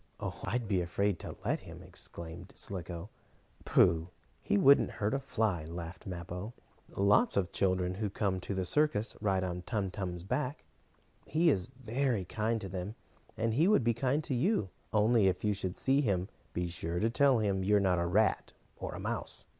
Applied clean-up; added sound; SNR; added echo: none; none; none; none.